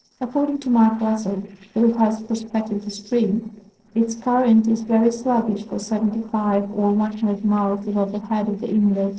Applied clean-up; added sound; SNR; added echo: neural separator model SepFormer DNS4.